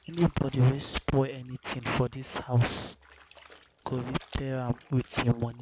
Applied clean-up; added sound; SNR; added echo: none; Trickle, dribble / Splash, splatter; 17 dB; none.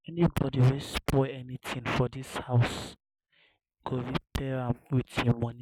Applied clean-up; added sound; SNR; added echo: none; none; none; none.